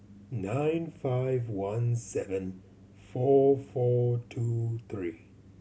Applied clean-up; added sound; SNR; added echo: none; none; none; none.